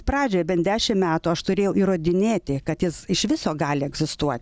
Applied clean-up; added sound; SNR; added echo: none; none; none; none.